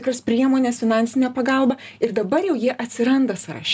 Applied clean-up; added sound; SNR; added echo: none; none; none; none.